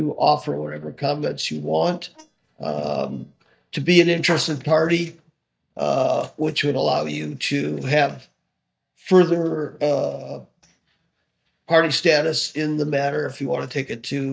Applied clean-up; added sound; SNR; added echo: neural mask model DeepFilterNet 3.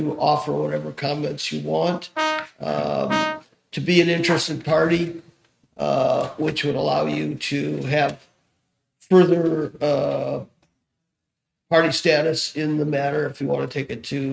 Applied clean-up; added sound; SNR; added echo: neural mask model RNNoise.